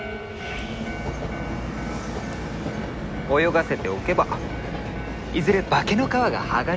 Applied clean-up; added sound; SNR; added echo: none; none; none; none.